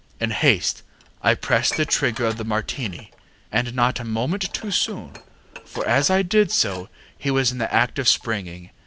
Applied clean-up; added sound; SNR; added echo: none; Dishes, pots, and pans; 20 dB; none.